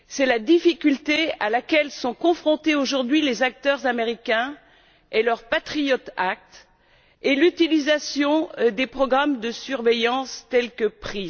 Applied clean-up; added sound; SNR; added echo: none; none; none; none.